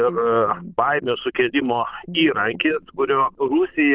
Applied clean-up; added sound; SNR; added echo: neural diffusion model UNIVERSE++.